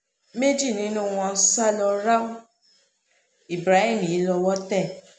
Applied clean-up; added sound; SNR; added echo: none; none; none; none.